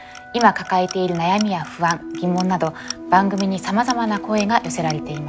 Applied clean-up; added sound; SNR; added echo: none; Clock; 18 dB; none.